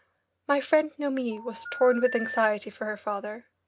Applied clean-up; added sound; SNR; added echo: none; Telephone; 11 dB; none.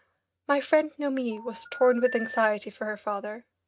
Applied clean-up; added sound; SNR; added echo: neural mask model RNNoise.